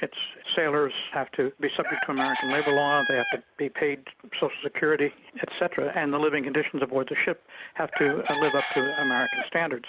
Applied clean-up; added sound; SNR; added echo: none; Chicken, rooster; 6 dB; none.